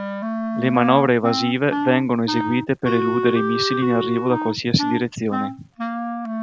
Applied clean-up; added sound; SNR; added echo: none; Wind instrument, woodwind instrument; 4 dB; none.